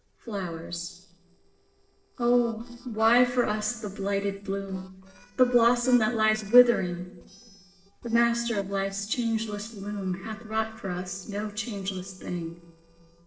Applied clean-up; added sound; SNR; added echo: neural separator model SepFormer DNS4.